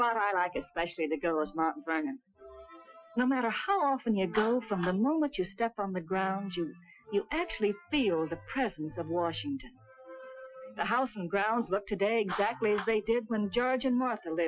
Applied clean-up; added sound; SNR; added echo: classical method Wiener filter.